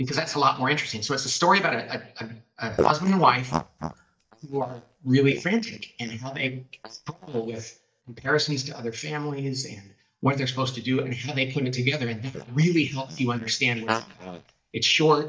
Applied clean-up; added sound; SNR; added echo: neural mask model DeepFilterNet 3.